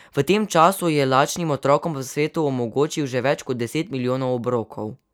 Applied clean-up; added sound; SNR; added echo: none; none; none; none.